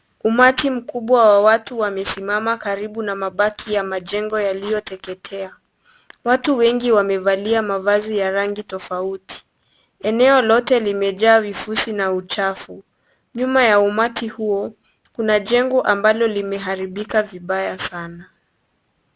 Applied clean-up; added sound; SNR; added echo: none; none; none; none.